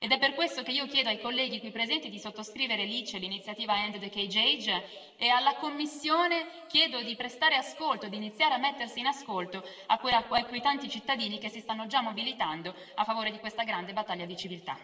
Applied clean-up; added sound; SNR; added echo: none; none; none; reverberation time 2.1 s.